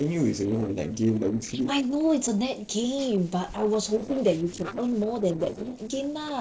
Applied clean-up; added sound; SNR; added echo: neural separator model SepFormer DNS4.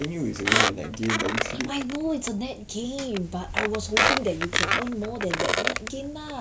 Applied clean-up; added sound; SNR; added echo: none; Squeak; -2 dB; none.